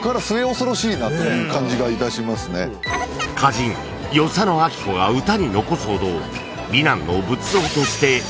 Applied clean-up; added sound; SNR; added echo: none; none; none; none.